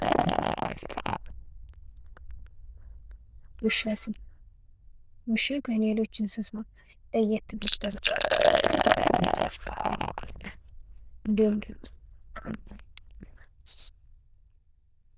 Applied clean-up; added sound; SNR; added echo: neural diffusion model UNIVERSE++.